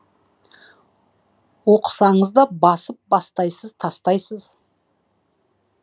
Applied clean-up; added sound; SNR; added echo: none; none; none; none.